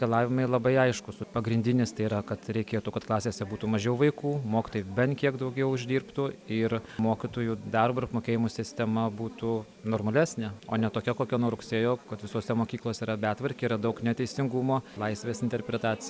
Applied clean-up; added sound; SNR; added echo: none; none; none; none.